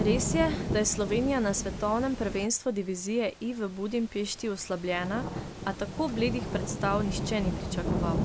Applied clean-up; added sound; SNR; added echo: none; Rain / Thunderstorm; 4 dB; none.